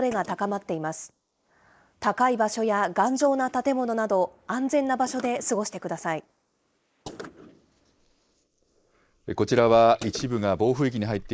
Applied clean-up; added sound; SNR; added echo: neural mask model Resemble Enhance denoiser.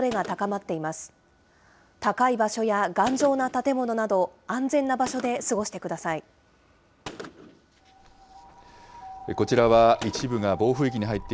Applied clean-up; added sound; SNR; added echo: none; Gunshot, gunfire; 20 dB; none.